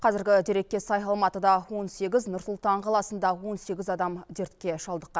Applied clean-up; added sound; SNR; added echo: none; none; none; none.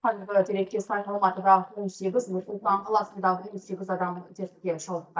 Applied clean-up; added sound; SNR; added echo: neural mask model DeepFilterNet 3.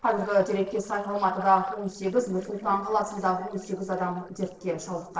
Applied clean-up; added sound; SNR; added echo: neural separator model SepFormer DNS4.